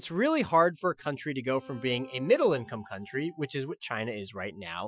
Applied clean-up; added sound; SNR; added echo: classical method Wiener filter.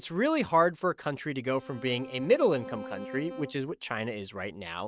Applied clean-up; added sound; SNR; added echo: neural mask model RNNoise.